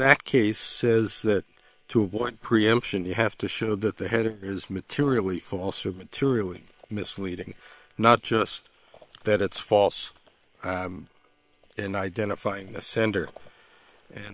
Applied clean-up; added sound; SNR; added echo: neural separator model SepFormer WHAM!.